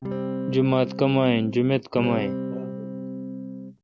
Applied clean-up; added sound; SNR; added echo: none; Electric guitar / Strum; 6 dB; none.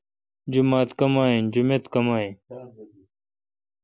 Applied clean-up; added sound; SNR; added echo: none; none; none; none.